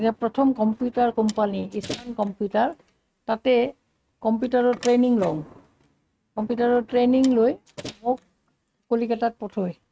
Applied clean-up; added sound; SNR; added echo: neural mask model RNNoise.